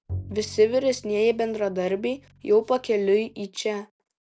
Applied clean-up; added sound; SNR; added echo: none; Bowed string instrument; 17 dB; none.